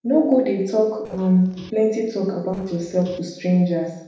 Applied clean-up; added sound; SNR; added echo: neural separator model SepFormer DNS4.